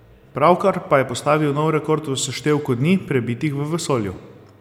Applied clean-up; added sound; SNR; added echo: none; none; none; none.